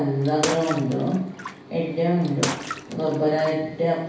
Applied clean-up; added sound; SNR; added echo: none; Bathtub (filling or washing) / Water / Splash, splatter; 10 dB; reverberation time 0.7 s.